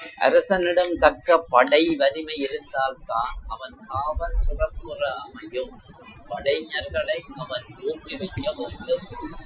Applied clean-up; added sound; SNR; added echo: classical method Wiener filter.